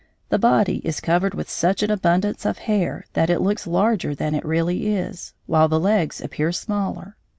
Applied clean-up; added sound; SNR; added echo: none; none; none; none.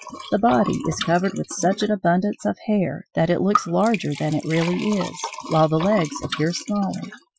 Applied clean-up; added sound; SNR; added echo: classical method Wiener filter.